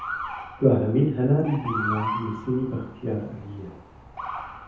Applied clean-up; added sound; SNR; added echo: none; Motor vehicle (road) / Siren; 8 dB; reverberation time 0.7 s.